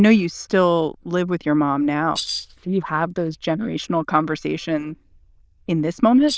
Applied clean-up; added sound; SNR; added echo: neural diffusion model UNIVERSE++.